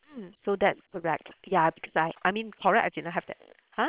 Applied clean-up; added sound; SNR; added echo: neural separator model SepFormer WHAM!.